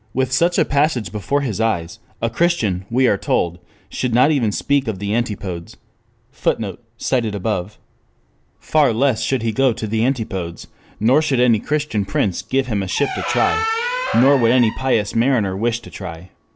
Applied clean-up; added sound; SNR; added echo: none; Squeak; 6 dB; none.